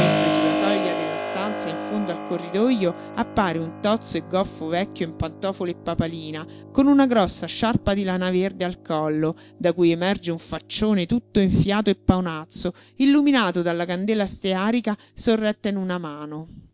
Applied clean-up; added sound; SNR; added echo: none; Keyboard (musical); 9 dB; none.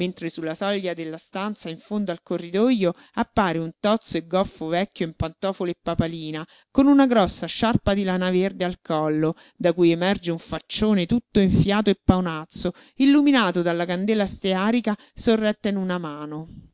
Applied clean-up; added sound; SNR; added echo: none; none; none; none.